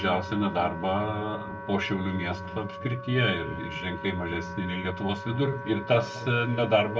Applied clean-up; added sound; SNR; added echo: none; Wind instrument, woodwind instrument; 11 dB; reverberation time 1.9 s.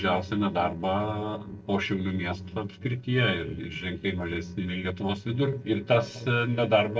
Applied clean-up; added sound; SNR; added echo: neural separator model SepFormer DNS4.